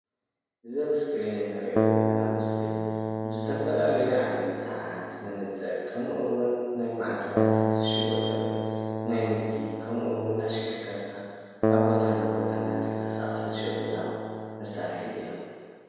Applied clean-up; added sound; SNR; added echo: none; Keyboard (musical); -2 dB; reverberation time 1.9 s.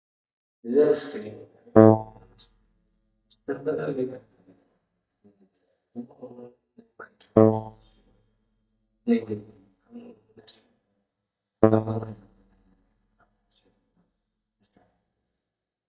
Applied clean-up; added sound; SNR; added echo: neural mask model DeepFilterNet 3.